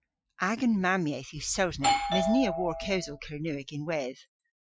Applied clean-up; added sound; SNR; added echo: classical method Wiener filter.